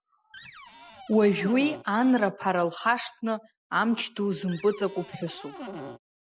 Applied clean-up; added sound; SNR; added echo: none; Cupboard open or close; 15 dB; none.